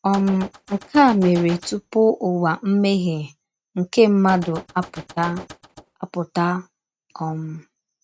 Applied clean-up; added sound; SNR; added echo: neural mask model RNNoise.